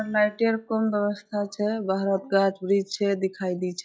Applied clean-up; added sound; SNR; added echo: classical method log-MMSE.